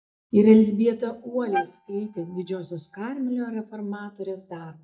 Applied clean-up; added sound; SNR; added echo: neural mask model DeepFilterNet 3.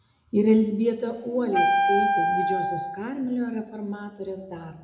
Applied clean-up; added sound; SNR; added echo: none; Wind instrument, woodwind instrument; -2 dB; reverberation time 0.5 s.